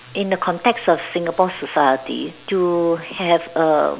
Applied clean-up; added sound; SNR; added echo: none; none; none; none.